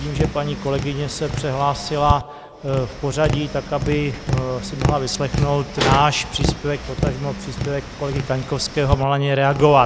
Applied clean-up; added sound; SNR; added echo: none; Tap; 5 dB; none.